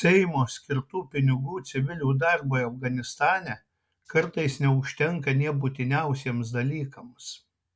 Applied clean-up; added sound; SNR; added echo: none; none; none; none.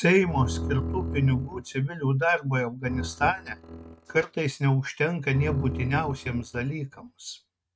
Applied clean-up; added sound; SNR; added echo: neural mask model RNNoise.